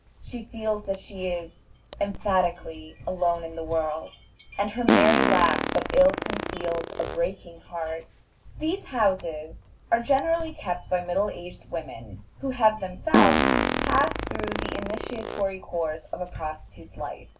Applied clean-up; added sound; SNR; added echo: none; Fart; 3 dB; reverberation time 0.2 s.